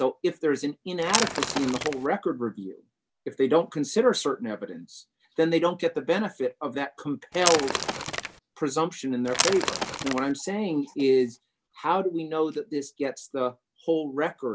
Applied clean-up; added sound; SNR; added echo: none; Crackle / Crushing / Wood; 2 dB; none.